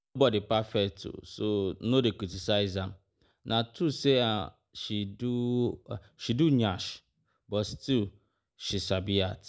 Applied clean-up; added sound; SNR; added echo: none; none; none; none.